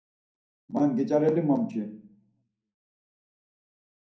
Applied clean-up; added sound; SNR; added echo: none; none; none; reverberation time 0.6 s.